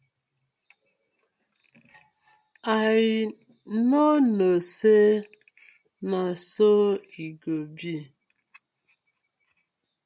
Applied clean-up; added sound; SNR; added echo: none; none; none; none.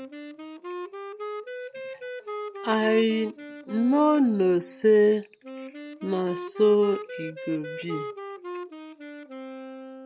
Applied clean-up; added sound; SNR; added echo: none; Wind instrument, woodwind instrument; 11 dB; none.